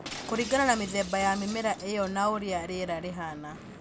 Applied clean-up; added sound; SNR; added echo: none; Gunshot, gunfire / Fireworks + Shatter; 13 dB; none.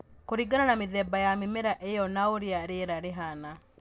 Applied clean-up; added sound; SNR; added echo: none; none; none; none.